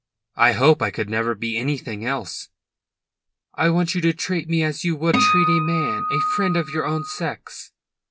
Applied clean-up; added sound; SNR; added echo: none; Acoustic guitar; -1 dB; none.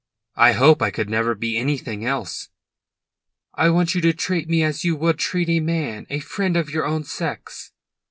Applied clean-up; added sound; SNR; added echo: none; none; none; none.